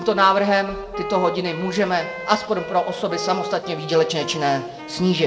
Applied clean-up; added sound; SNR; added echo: none; Wind instrument, woodwind instrument; 11 dB; reverberation time 1.0 s.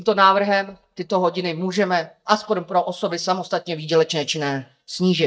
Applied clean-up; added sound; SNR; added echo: neural mask model DeepFilterNet 3.